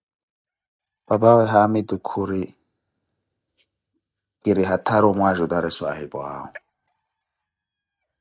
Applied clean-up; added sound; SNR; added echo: neural mask model DeepFilterNet 3.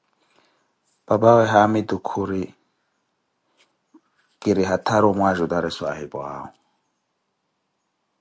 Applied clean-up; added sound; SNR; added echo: none; none; none; none.